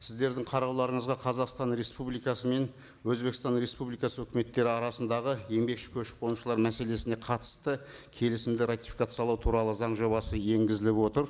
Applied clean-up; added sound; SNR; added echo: none; none; none; none.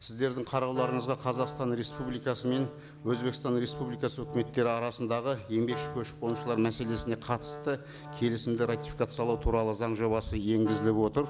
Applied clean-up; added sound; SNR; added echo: none; Wind instrument, woodwind instrument; 12 dB; none.